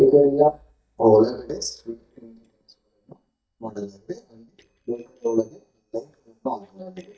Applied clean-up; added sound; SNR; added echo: neural mask model DeepFilterNet 3.